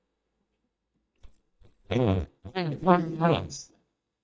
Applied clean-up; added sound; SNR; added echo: neural mask model DeepFilterNet 3.